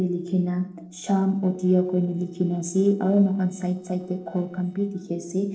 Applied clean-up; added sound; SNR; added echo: neural separator model SepFormer DNS4.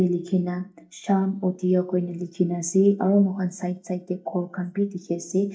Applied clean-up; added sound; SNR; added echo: neural mask model DeepFilterNet 3.